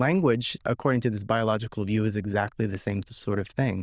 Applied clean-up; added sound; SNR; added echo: neural diffusion model UNIVERSE++.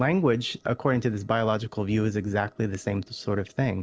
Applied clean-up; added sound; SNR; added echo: neural separator model SepFormer DNS4.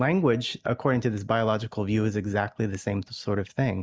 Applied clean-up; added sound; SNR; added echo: neural mask model DeepFilterNet 3.